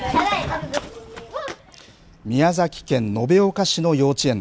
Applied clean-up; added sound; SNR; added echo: none; none; none; none.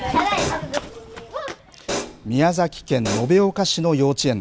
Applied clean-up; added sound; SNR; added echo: none; Hi-hat; 11 dB; none.